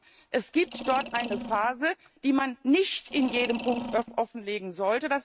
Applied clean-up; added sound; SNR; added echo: neural mask model RNNoise.